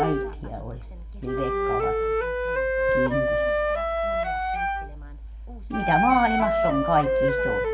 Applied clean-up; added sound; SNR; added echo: none; Wind instrument, woodwind instrument; -2 dB; reverberation time 0.9 s.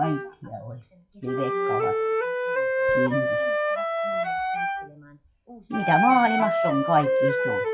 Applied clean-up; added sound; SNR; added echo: classical method WPE with log-MMSE.